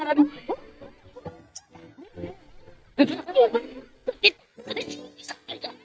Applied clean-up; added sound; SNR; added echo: neural mask model DeepFilterNet 3.